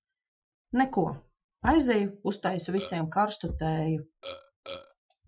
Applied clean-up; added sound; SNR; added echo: classical method Wiener filter.